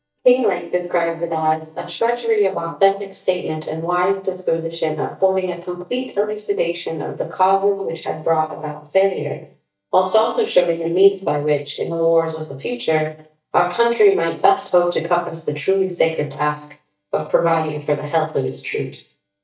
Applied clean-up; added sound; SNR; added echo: neural mask model DeepFilterNet 3.